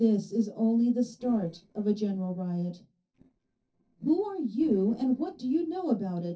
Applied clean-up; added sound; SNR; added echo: neural separator model SepFormer DNS4.